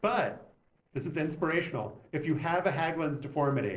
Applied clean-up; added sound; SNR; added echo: neural separator model SepFormer DNS4.